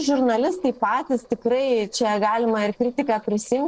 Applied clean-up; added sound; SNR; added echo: neural separator model SepFormer DNS4.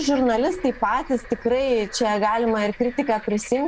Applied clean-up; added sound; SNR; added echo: none; Bird / Frog; 19 dB; none.